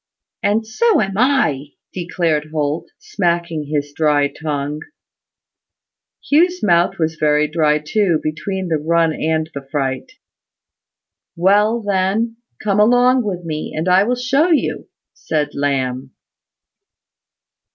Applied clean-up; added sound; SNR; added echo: none; none; none; none.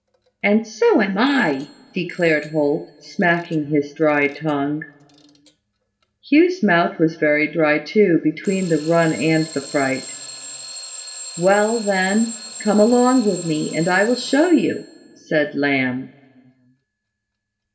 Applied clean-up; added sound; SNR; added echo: none; Alarm / Clock; 18 dB; reverberation time 1.5 s.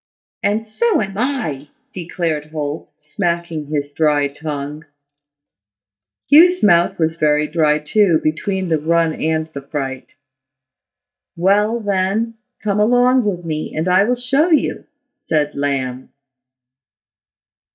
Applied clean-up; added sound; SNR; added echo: neural mask model DeepFilterNet 3.